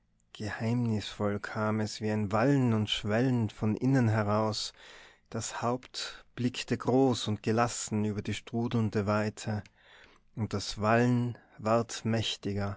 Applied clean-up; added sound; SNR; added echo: none; none; none; none.